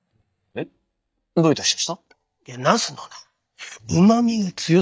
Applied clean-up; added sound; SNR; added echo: neural mask model DeepFilterNet 3.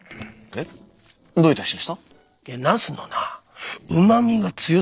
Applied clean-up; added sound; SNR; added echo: neural separator model SepFormer DNS4.